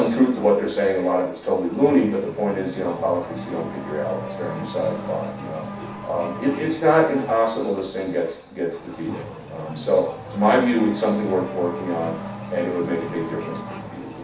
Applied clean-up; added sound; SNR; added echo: none; Race car, auto racing / Accelerating, revving, vroom; 12 dB; reverberation time 0.7 s.